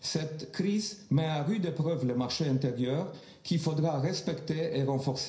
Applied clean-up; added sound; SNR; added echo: none; none; none; reverberation time 0.5 s.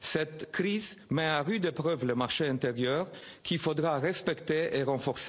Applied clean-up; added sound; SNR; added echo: none; none; none; none.